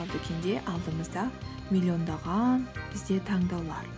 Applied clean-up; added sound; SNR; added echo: none; none; none; none.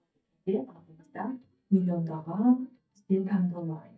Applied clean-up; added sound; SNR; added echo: neural mask model DeepFilterNet 3.